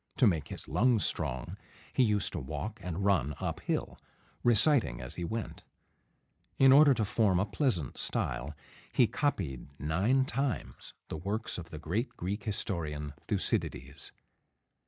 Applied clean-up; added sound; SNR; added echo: neural mask model Resemble Enhance denoiser.